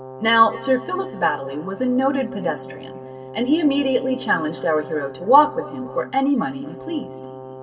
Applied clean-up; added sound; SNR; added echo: none; Brass instrument; 15 dB; reverberation time 2.3 s.